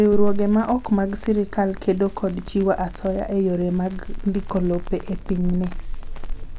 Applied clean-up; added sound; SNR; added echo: none; Crackle; 9 dB; none.